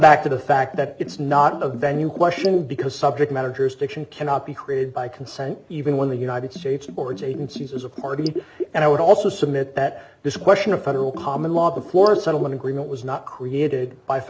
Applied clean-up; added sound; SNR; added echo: none; Bathtub (filling or washing); 14 dB; none.